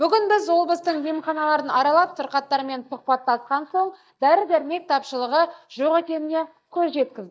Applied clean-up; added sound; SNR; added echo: neural mask model DeepFilterNet 3.